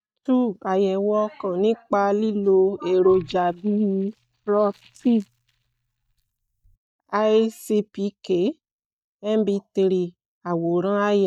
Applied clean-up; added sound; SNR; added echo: neural mask model DeepFilterNet 3.